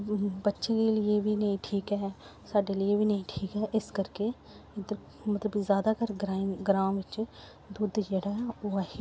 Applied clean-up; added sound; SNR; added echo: none; none; none; none.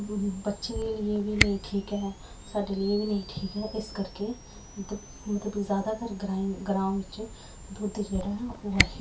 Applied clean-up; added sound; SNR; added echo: none; Camera; 5 dB; reverberation time 0.2 s.